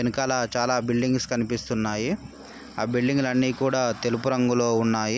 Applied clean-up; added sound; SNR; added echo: none; none; none; none.